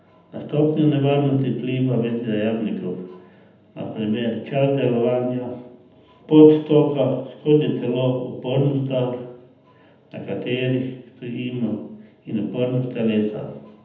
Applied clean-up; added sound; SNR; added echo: none; none; none; reverberation time 0.8 s.